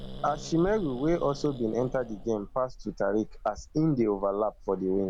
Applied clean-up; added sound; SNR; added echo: none; Growling; 14 dB; none.